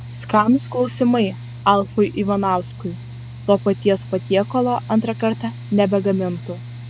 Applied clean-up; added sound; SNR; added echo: none; Mechanical fan; 13 dB; none.